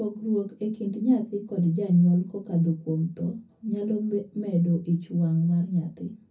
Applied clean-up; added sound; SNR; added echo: none; none; none; reverberation time 0.3 s.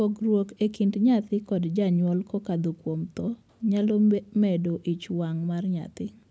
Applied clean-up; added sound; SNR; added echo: none; none; none; none.